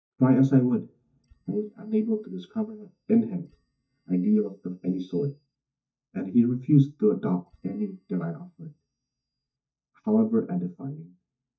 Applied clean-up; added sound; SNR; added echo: neural mask model DeepFilterNet 3.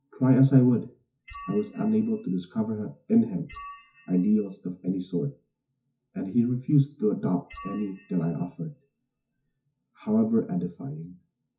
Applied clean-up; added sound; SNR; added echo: classical method WPE with log-MMSE.